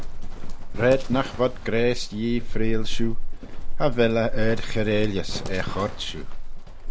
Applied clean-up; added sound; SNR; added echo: none; Livestock, farm animals, working animals; -2 dB; none.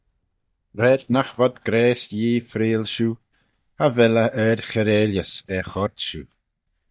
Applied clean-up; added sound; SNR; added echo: neural mask model DeepFilterNet 3.